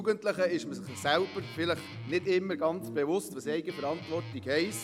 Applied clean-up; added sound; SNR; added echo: none; Guitar; 12 dB; none.